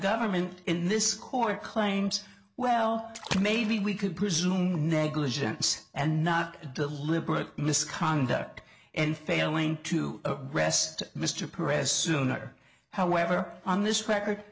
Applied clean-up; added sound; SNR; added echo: none; Water / Splash, splatter; 13 dB; none.